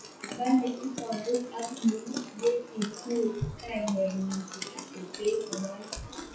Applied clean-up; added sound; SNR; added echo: classical method WPE with log-MMSE.